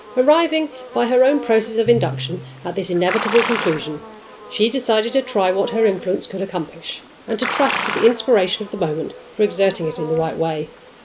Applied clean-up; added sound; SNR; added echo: none; Livestock, farm animals, working animals + Piano; 10 dB; none.